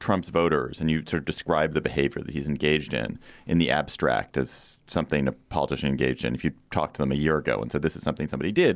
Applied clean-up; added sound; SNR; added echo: none; none; none; none.